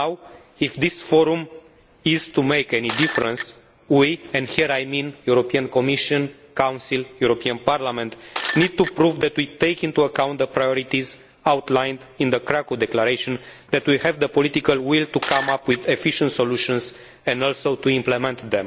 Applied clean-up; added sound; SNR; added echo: none; Shatter; -2 dB; none.